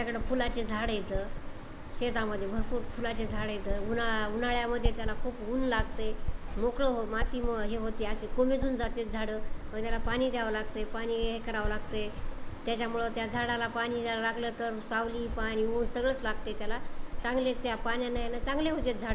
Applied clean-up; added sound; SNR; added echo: none; Writing; 1 dB; none.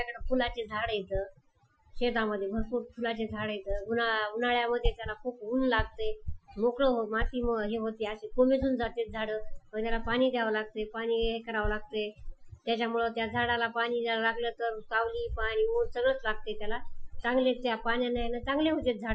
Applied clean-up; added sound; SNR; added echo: classical method Wiener filter.